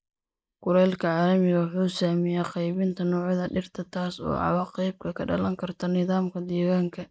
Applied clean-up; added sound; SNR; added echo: neural mask model Resemble Enhance denoiser.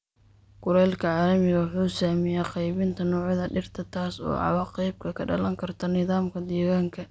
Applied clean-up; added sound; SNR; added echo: none; none; none; none.